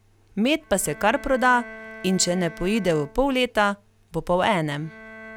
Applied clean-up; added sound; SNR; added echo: none; Bowed string instrument; 19 dB; none.